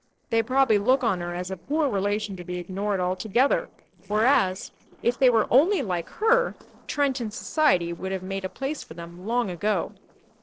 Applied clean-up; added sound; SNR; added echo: neural separator model SepFormer DNS4.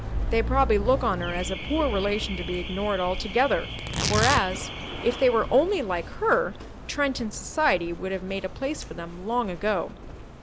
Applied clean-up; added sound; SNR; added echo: none; Tearing + Alarm / Car; 6 dB; none.